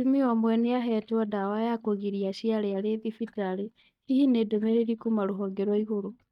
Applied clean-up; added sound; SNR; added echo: neural mask model DeepFilterNet 3.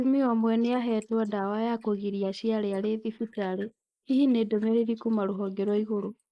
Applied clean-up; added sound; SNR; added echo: neural mask model Resemble Enhance denoiser.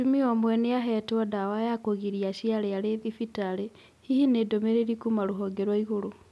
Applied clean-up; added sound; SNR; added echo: none; none; none; none.